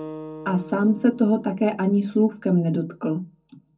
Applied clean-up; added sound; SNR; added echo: none; Acoustic guitar; 19 dB; reverberation time 0.3 s.